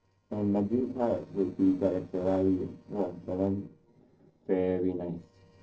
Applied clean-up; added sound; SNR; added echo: neural separator model SepFormer DNS4.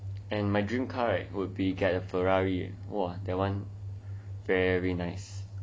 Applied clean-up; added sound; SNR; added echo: none; none; none; none.